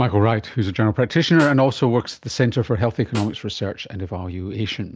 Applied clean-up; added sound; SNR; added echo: none; Snare drum; 19 dB; none.